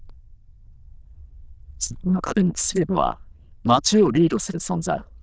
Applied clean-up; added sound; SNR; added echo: neural diffusion model UNIVERSE++.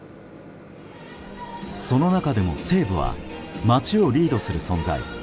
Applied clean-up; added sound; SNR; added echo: none; Microwave oven; 19 dB; none.